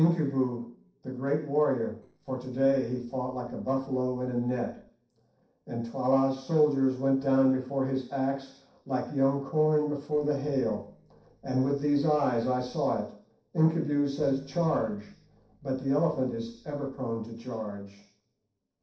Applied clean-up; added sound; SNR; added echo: neural separator model SepFormer DNS4.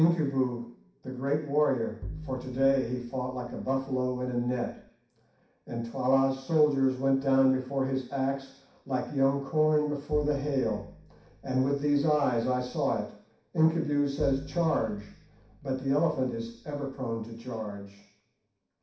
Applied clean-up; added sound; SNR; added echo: none; Bowed string instrument; 15 dB; reverberation time 0.6 s.